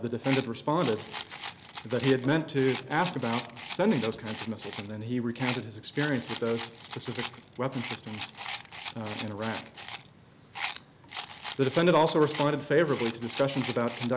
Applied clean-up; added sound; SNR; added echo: none; Rattle; 8 dB; none.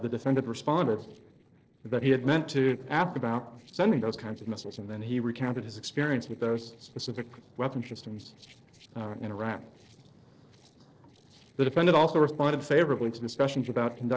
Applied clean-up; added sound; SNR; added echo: neural separator model SepFormer DNS4.